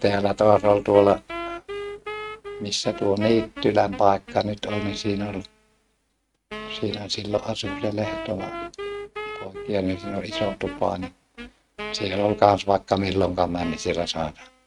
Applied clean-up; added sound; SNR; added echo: neural mask model RNNoise.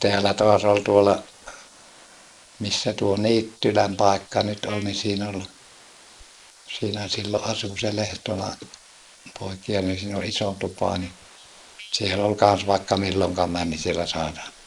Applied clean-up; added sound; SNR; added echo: neural mask model Resemble Enhance denoiser.